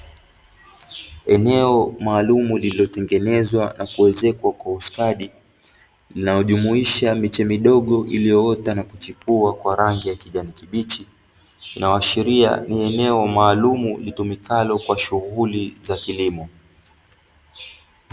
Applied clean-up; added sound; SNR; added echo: none; none; none; none.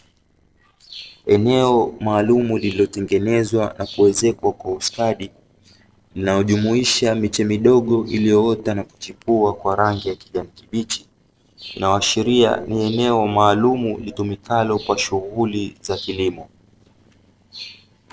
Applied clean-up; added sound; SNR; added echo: neural separator model SepFormer DNS4.